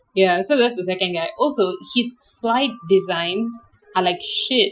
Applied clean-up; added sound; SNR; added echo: classical method Wiener filter.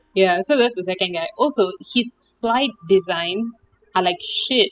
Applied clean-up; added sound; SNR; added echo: classical method spectral subtraction.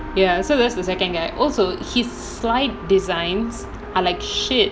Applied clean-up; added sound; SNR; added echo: none; Wind instrument, woodwind instrument; 17 dB; none.